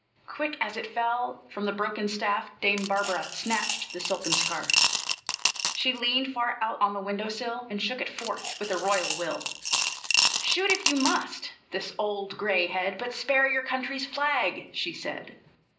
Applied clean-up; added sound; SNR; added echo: none; Coin (dropping) / Glass; 0 dB; reverberation time 0.5 s.